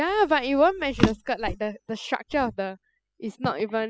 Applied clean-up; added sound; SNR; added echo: classical method spectral subtraction.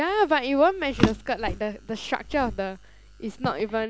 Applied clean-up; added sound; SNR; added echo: none; Drawer open or close; 6 dB; none.